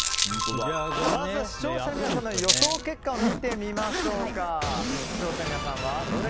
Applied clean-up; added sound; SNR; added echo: none; Rattle + Zipper (clothing); 1 dB; none.